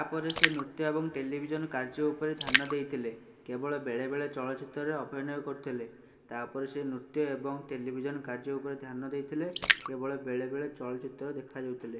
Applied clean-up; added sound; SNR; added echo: none; Splash, splatter; 0 dB; reverberation time 1.7 s.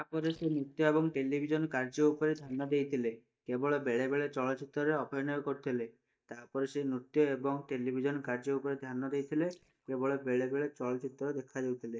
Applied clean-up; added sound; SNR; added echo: neural mask model DeepFilterNet 3.